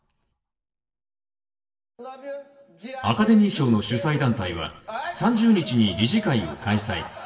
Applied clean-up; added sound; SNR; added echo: none; none; none; reverberation time 0.6 s.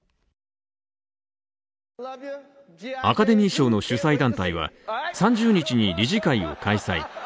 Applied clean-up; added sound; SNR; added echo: none; none; none; none.